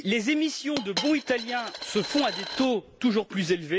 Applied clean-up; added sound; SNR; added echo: none; Coin (dropping); 8 dB; none.